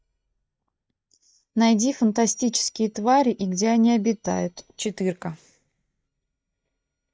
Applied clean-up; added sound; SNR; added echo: neural mask model DeepFilterNet 3.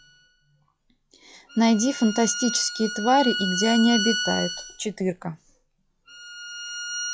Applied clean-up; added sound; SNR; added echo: classical method log-MMSE.